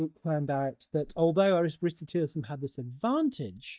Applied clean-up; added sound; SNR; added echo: neural mask model DeepFilterNet 3.